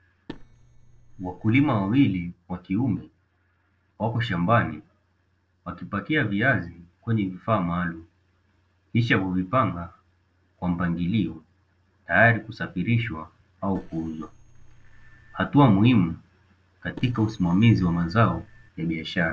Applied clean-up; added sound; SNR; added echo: neural separator model SepFormer DNS4.